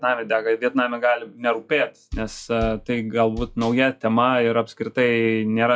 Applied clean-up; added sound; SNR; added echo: classical method log-MMSE.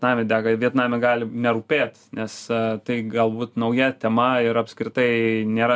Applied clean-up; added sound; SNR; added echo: none; none; none; none.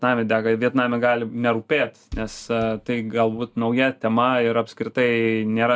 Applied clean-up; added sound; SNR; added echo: neural mask model DeepFilterNet 3.